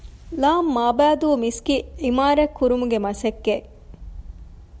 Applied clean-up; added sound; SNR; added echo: none; none; none; none.